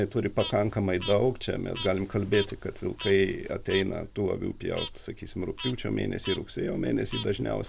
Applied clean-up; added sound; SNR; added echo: none; Frog; 14 dB; none.